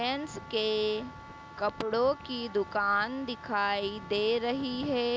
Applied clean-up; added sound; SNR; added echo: none; Wind instrument, woodwind instrument; 18 dB; none.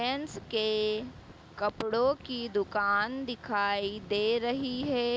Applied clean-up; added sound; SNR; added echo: none; none; none; none.